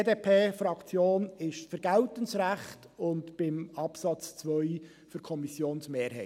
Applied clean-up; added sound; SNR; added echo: none; none; none; none.